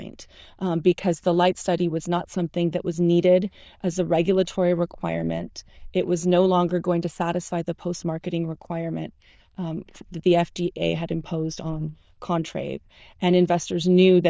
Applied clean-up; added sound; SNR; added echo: neural diffusion model UNIVERSE++.